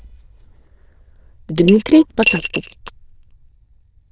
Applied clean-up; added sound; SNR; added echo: neural diffusion model UNIVERSE++.